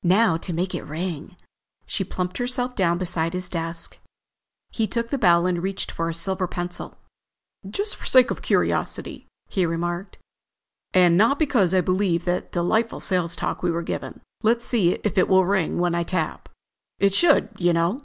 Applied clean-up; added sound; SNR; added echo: none; none; none; none.